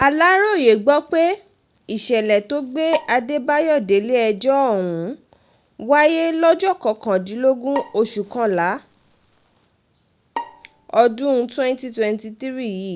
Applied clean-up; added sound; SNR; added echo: none; Bowed string instrument; 18 dB; none.